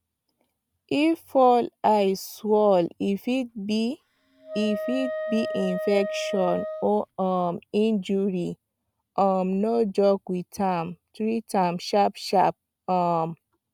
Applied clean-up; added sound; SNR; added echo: none; Wind instrument, woodwind instrument; 7 dB; none.